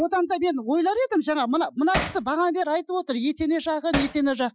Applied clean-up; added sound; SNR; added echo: classical method Wiener filter.